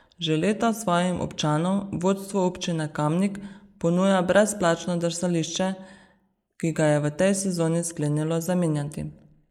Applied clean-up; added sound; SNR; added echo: neural mask model Resemble Enhance denoiser.